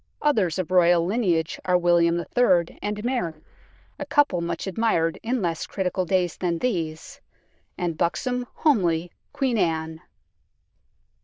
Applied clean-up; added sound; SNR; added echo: neural diffusion model UNIVERSE++.